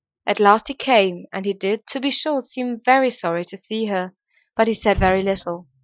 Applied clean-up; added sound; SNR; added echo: classical method Wiener filter.